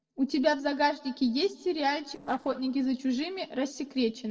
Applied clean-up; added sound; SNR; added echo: neural separator model SepFormer DNS4.